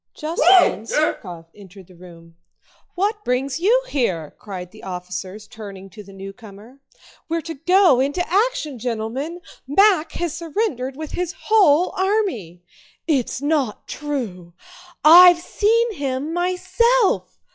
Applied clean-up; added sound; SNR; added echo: classical method log-MMSE.